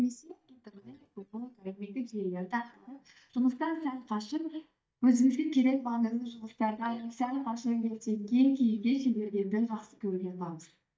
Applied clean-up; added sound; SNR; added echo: neural mask model DeepFilterNet 3.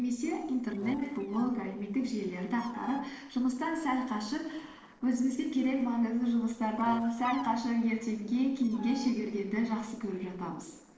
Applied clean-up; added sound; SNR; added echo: neural separator model SepFormer DNS4.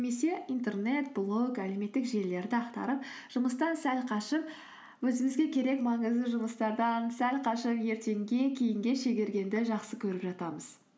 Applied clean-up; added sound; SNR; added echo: none; none; none; none.